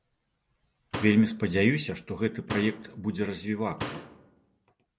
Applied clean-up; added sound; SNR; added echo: none; Slam; 11 dB; none.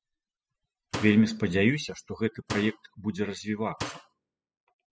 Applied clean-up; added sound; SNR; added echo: classical method spectral subtraction.